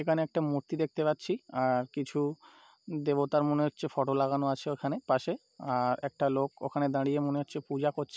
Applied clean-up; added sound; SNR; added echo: none; none; none; none.